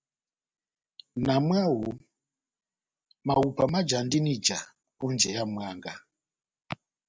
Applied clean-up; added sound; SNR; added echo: none; none; none; none.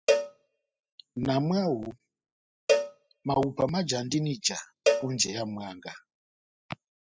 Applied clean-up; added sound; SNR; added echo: classical method spectral subtraction.